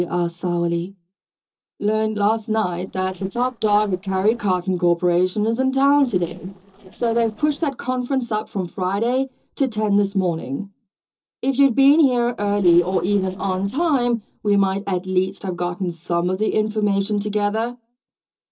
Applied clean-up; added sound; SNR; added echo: neural separator model SepFormer DNS4.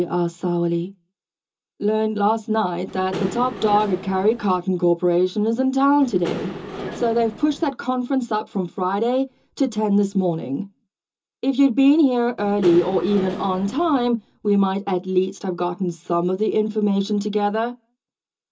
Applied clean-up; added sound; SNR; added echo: none; Engine / Mechanisms; 10 dB; reverberation time 0.2 s.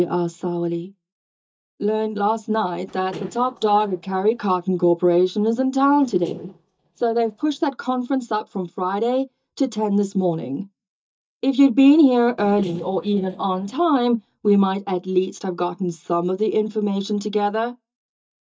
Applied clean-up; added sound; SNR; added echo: neural mask model DeepFilterNet 3.